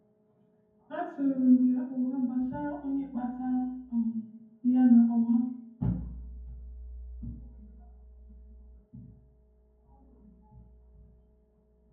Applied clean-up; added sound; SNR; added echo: none; none; none; reverberation time 0.9 s.